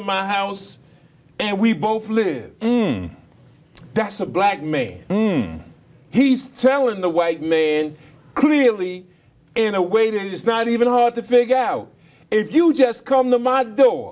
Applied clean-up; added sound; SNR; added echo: none; none; none; none.